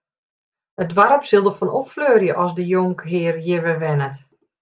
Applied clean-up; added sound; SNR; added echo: none; none; none; none.